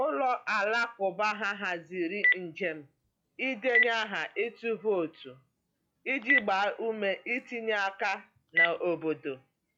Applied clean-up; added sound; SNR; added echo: classical method log-MMSE.